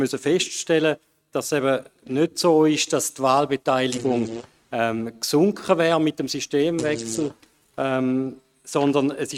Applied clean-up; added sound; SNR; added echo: neural mask model RNNoise.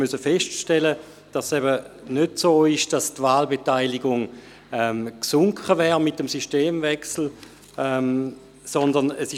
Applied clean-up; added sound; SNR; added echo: none; none; none; none.